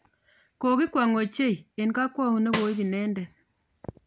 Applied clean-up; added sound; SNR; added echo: none; Snare drum; 11 dB; none.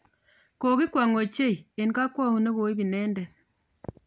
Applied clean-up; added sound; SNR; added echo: none; none; none; none.